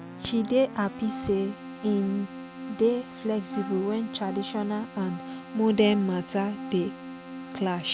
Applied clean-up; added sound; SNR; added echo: none; Wind instrument, woodwind instrument + Keyboard (musical); 11 dB; none.